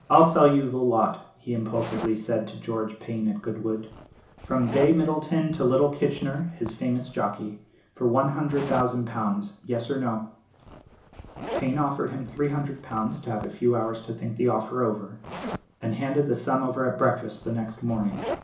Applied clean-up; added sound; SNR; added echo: none; Zipper (clothing); 15 dB; reverberation time 0.7 s.